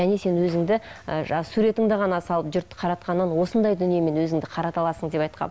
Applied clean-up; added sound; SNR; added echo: none; none; none; none.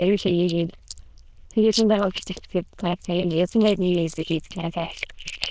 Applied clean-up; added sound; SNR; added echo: neural diffusion model UNIVERSE++.